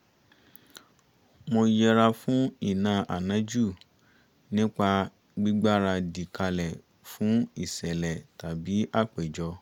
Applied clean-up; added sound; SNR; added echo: none; none; none; none.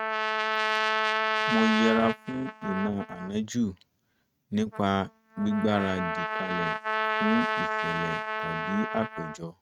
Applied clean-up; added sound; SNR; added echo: neural mask model RNNoise.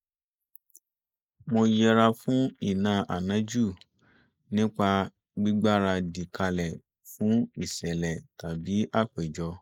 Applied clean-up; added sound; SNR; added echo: neural mask model Resemble Enhance denoiser.